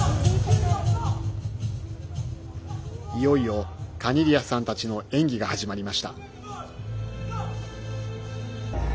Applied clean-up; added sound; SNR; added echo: none; none; none; none.